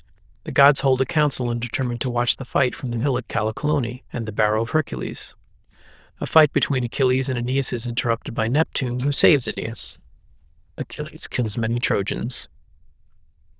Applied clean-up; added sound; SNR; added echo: neural diffusion model UNIVERSE++.